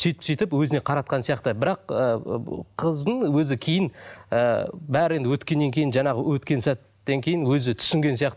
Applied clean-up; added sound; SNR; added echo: none; none; none; none.